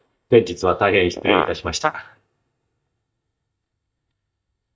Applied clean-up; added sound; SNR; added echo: neural mask model DeepFilterNet 3.